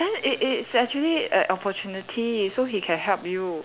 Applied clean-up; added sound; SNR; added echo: none; none; none; none.